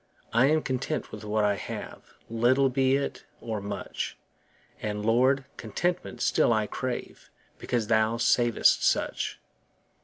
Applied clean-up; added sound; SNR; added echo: none; none; none; none.